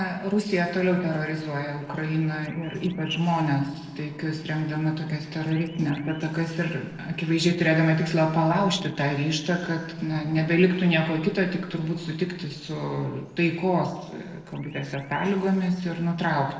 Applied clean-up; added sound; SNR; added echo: neural separator model SepFormer DNS4.